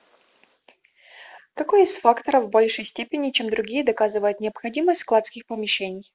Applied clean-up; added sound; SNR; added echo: none; none; none; none.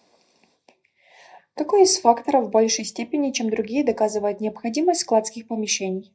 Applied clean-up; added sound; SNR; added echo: none; none; none; reverberation time 0.3 s.